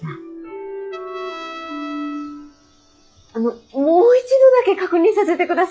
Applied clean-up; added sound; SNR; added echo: classical method log-MMSE.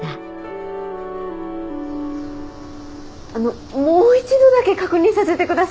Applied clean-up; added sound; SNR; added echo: none; none; none; none.